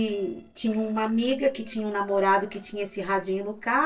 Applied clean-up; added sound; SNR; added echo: neural separator model SepFormer DNS4.